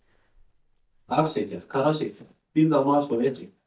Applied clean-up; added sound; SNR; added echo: neural mask model DeepFilterNet 3.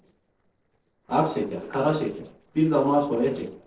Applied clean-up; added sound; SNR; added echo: neural separator model SepFormer DNS4.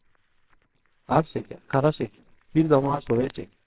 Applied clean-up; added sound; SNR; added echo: neural separator model SepFormer WHAMR!.